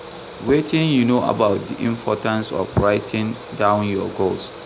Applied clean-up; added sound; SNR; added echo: none; Mechanical fan; 16 dB; none.